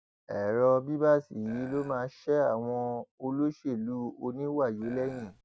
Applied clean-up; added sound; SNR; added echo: none; Burping, eructation; 19 dB; none.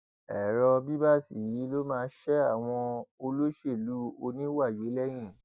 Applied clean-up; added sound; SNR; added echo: neural mask model Resemble Enhance denoiser.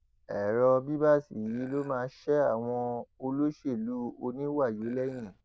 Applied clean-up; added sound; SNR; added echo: neural diffusion model UNIVERSE++.